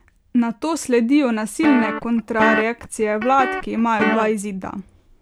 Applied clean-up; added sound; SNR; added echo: none; Guitar; 3 dB; none.